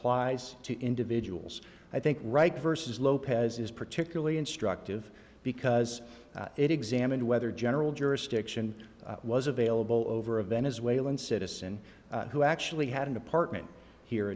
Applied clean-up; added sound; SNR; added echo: none; none; none; none.